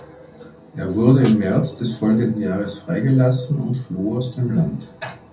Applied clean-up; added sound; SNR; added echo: none; Snare drum; 17 dB; reverberation time 0.3 s.